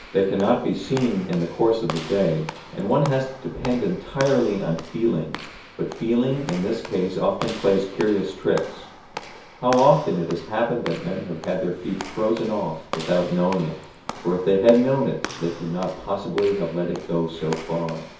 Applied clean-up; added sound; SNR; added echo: none; Walk, footsteps / Slam; 15 dB; reverberation time 0.6 s.